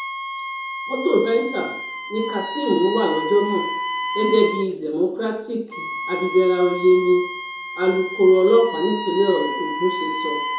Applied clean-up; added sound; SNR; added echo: none; Wind instrument, woodwind instrument; 8 dB; reverberation time 2.6 s.